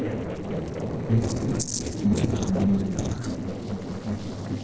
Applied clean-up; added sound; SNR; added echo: neural separator model SepFormer DNS4.